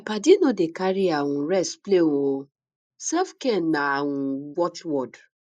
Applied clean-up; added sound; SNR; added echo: neural mask model Resemble Enhance denoiser.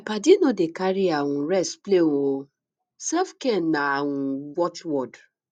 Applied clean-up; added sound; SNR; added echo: none; none; none; none.